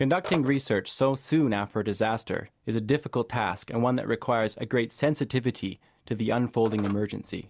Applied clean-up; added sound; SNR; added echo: none; Telephone; 19 dB; none.